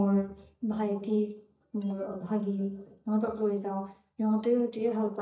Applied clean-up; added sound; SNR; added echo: neural mask model DeepFilterNet 3.